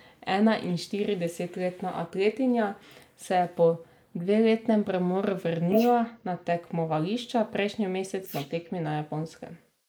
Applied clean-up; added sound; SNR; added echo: neural mask model Resemble Enhance denoiser.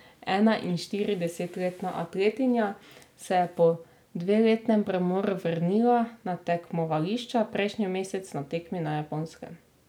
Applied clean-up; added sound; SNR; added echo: none; none; none; none.